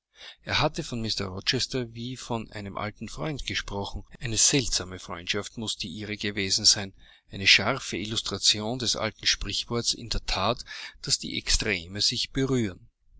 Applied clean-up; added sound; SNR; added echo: none; none; none; none.